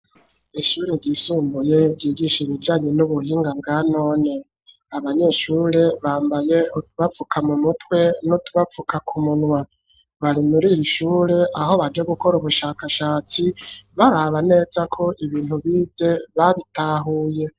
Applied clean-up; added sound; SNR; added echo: neural separator model SepFormer DNS4.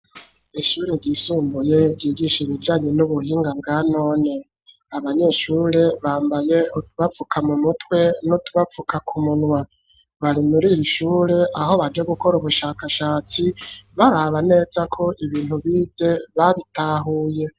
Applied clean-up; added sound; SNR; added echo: none; Tambourine; 15 dB; none.